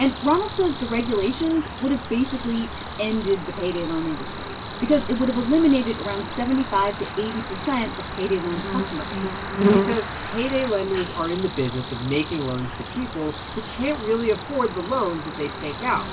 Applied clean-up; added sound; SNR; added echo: none; Cricket; 2 dB; reverberation time 0.2 s.